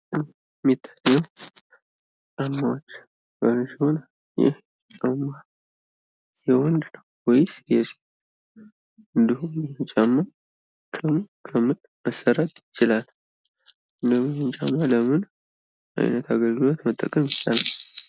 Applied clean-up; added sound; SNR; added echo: none; none; none; none.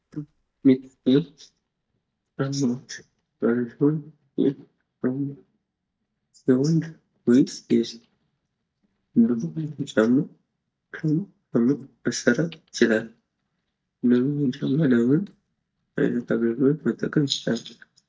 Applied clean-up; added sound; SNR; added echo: neural mask model DeepFilterNet 3.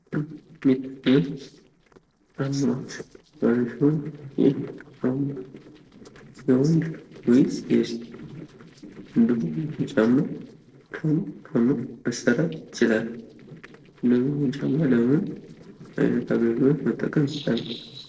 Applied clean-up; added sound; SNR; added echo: neural separator model SepFormer DNS4.